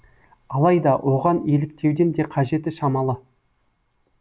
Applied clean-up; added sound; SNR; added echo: none; none; none; none.